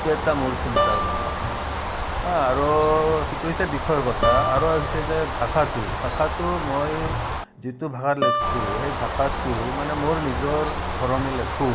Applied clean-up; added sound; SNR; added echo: none; Guitar + Bird; 1 dB; none.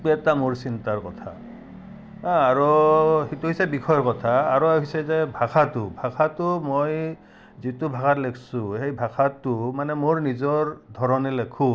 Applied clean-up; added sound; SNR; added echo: none; none; none; none.